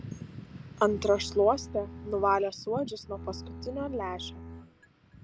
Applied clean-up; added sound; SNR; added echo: none; Bowed string instrument; 13 dB; none.